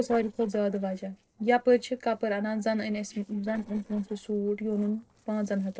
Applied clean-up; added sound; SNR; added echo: neural separator model SepFormer DNS4.